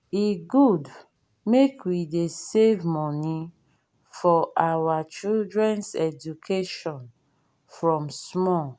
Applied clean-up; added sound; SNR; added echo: none; none; none; none.